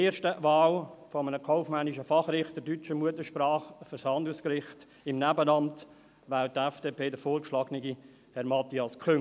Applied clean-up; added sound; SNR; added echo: none; none; none; none.